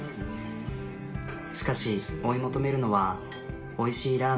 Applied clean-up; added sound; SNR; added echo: none; none; none; reverberation time 0.8 s.